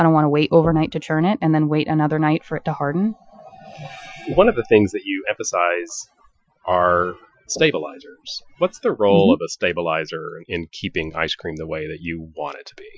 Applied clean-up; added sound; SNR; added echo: classical method Wiener filter.